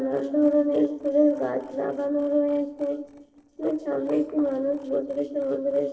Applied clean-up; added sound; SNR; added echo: neural separator model SepFormer DNS4.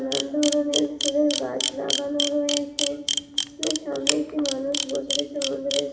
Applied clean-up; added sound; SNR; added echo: none; Camera; 3 dB; reverberation time 2.3 s.